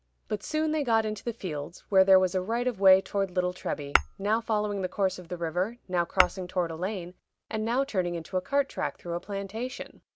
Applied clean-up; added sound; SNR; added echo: none; Tap / Glass; 5 dB; none.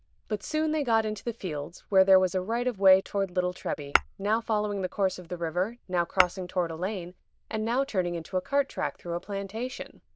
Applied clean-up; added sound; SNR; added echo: neural diffusion model UNIVERSE++.